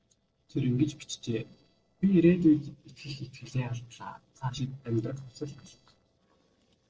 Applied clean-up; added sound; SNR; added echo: neural separator model SepFormer DNS4.